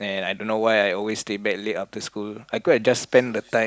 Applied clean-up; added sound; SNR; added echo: none; none; none; none.